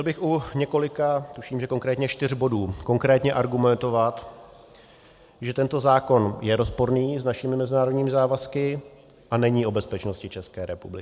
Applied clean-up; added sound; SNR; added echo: none; none; none; none.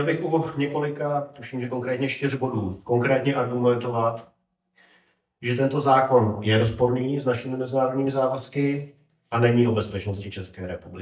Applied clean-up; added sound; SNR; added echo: neural mask model DeepFilterNet 3.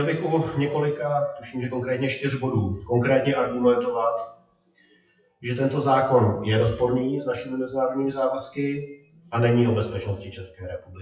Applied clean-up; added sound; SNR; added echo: classical method WPE with log-MMSE.